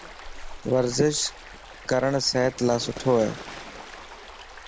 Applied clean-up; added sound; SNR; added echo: none; Stream + Fowl; 14 dB; none.